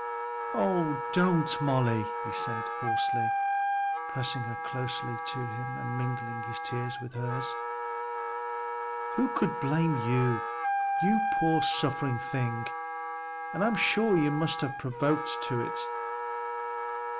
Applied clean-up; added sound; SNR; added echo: none; Wind instrument, woodwind instrument; 1 dB; none.